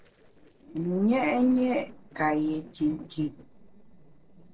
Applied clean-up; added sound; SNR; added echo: neural separator model SepFormer DNS4.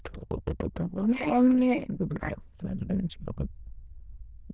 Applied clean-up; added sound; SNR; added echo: neural diffusion model UNIVERSE++.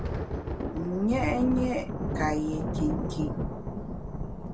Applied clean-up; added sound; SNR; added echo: none; Thunder; 1 dB; none.